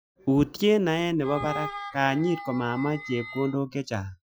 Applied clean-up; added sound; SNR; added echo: classical method Wiener filter.